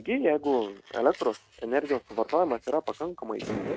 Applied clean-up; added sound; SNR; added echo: neural mask model RNNoise.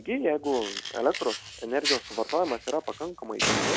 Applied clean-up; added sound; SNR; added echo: none; Fire; 3 dB; none.